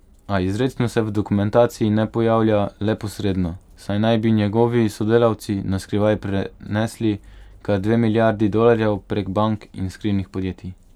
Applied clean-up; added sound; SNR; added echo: none; none; none; none.